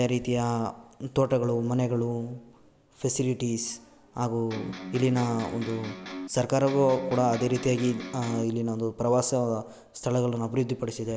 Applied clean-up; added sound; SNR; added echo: none; Electric guitar; 11 dB; none.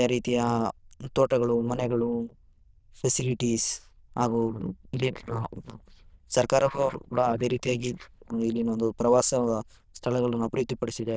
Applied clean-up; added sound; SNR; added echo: neural diffusion model UNIVERSE++.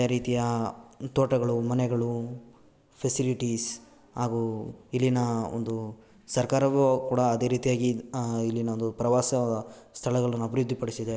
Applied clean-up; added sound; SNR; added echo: none; none; none; none.